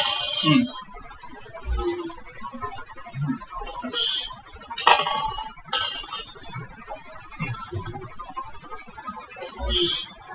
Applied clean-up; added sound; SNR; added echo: classical method Wiener filter.